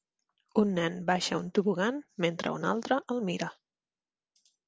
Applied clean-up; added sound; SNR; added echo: none; none; none; none.